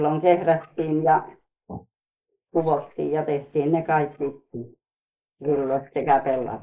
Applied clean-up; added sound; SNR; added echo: neural mask model Resemble Enhance denoiser.